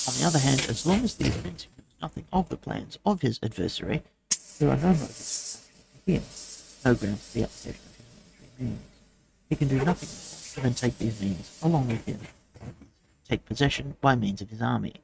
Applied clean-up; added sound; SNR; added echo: neural mask model RNNoise.